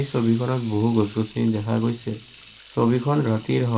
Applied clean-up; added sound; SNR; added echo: none; Sink (filling or washing) / Water tap, faucet; 14 dB; reverberation time 0.5 s.